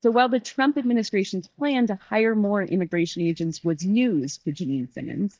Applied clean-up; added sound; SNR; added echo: neural mask model DeepFilterNet 3.